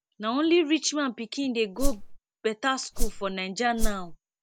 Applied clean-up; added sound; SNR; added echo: none; Whoosh, swoosh, swish; -3 dB; none.